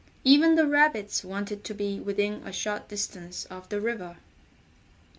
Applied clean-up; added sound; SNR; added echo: none; none; none; none.